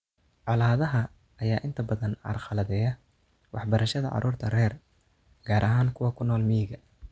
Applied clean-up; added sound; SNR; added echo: none; none; none; none.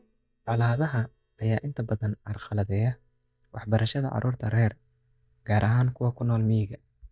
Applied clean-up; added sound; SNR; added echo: neural mask model DeepFilterNet 3.